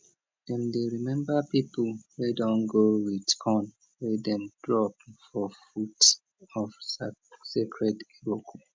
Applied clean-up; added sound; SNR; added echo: none; none; none; none.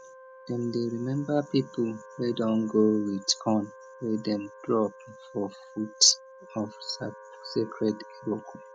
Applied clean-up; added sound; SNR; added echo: none; Wind instrument, woodwind instrument; 19 dB; none.